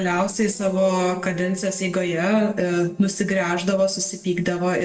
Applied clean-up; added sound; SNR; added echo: neural separator model SepFormer DNS4.